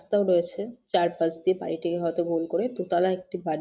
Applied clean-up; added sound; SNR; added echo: none; none; none; none.